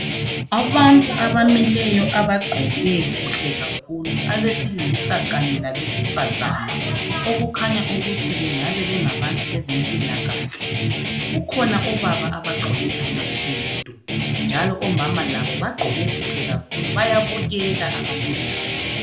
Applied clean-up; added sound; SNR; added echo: none; Guitar; 1 dB; reverberation time 0.4 s.